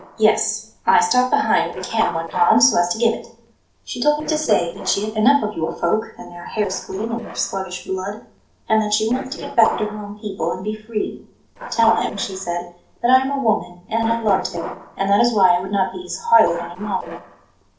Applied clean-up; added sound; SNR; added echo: neural separator model SepFormer DNS4.